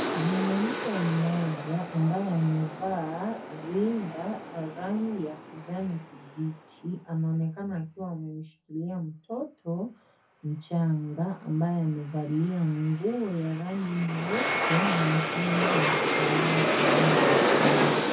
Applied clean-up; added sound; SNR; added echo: none; Aircraft; 0 dB; reverberation time 0.3 s.